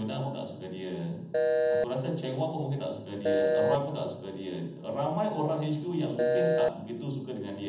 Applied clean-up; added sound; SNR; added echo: none; Telephone; -5 dB; reverberation time 0.8 s.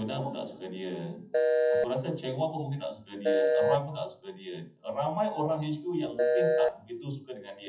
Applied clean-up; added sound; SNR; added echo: classical method WPE with log-MMSE.